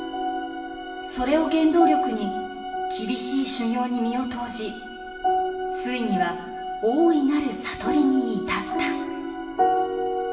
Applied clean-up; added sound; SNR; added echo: none; Rattle (instrument); 18 dB; reverberation time 1.1 s.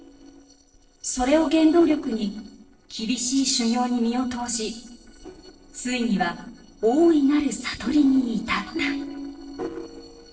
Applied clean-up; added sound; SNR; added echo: neural separator model SepFormer DNS4.